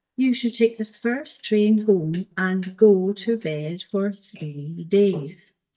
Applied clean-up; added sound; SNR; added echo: neural mask model DeepFilterNet 3.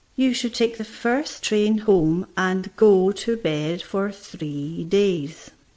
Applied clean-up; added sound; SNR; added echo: none; none; none; none.